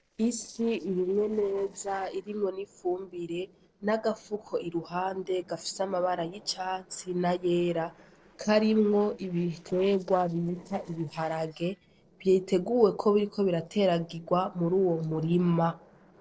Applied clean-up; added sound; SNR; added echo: neural separator model SepFormer DNS4.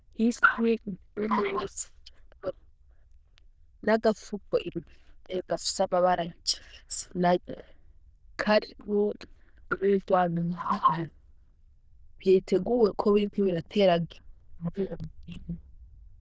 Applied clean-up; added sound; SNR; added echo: neural diffusion model UNIVERSE++.